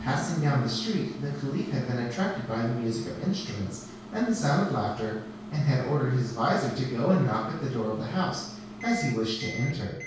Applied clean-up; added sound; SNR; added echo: none; Microwave oven; 12 dB; reverberation time 0.6 s.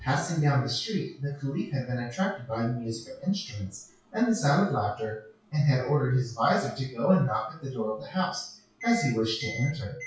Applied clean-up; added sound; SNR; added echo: classical method WPE with log-MMSE.